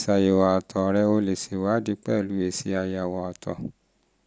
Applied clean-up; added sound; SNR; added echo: none; none; none; none.